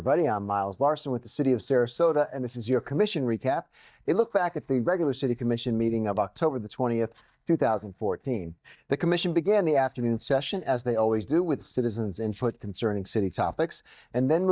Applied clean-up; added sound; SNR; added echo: neural mask model DeepFilterNet 3.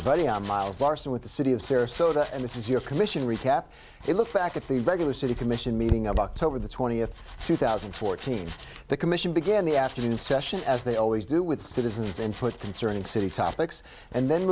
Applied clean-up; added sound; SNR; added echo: none; Domestic sounds, home sounds; 13 dB; none.